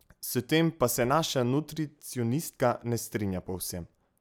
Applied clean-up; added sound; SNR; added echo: none; none; none; none.